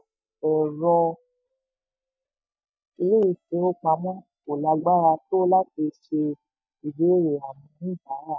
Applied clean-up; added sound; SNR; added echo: neural mask model DeepFilterNet 3.